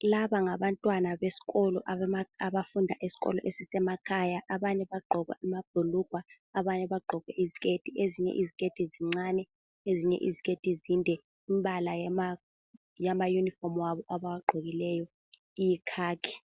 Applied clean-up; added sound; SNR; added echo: none; none; none; none.